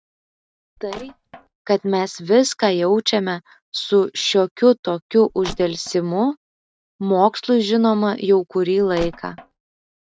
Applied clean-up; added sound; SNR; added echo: neural mask model RNNoise.